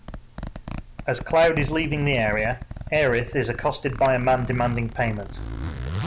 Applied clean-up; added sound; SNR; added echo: none; Zipper (clothing); 9 dB; none.